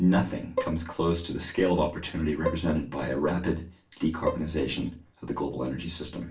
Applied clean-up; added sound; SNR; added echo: none; Bowed string instrument; 10 dB; reverberation time 0.3 s.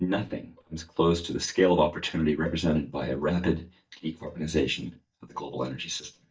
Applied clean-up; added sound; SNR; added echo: neural mask model DeepFilterNet 3.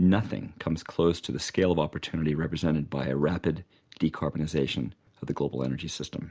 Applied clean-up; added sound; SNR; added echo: none; none; none; none.